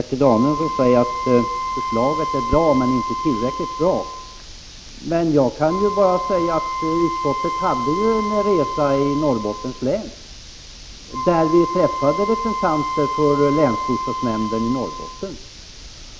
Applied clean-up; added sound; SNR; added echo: none; Wind instrument, woodwind instrument; 6 dB; none.